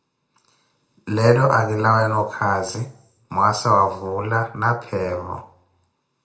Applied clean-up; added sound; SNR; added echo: none; none; none; reverberation time 0.4 s.